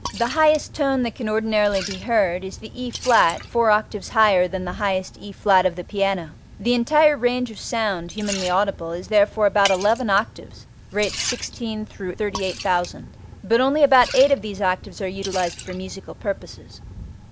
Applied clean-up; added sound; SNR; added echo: none; Liquid; 15 dB; none.